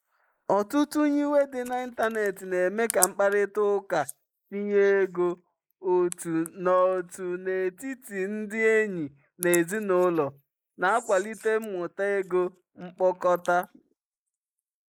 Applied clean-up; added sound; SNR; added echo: neural mask model Resemble Enhance denoiser.